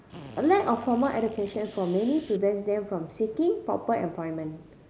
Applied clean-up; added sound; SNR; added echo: none; Drill; 20 dB; none.